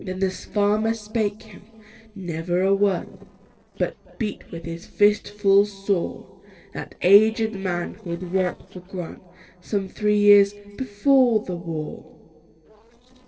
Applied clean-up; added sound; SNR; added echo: neural separator model SepFormer DNS4.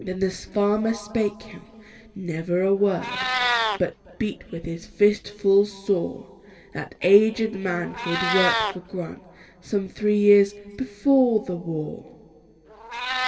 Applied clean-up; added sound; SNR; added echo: none; Meow; 8 dB; reverberation time 2.3 s.